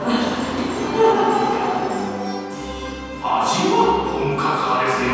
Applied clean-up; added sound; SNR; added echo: none; none; none; reverberation time 2.1 s.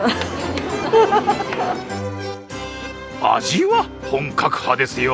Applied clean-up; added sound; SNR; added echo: none; none; none; none.